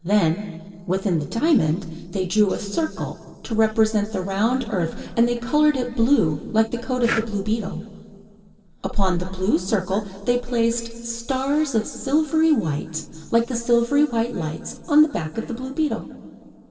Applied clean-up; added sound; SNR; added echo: neural separator model SepFormer DNS4.